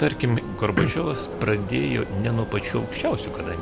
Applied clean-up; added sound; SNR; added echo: none; Wind instrument, woodwind instrument + Vehicle; 9 dB; none.